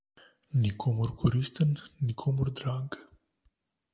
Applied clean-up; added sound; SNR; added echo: none; none; none; none.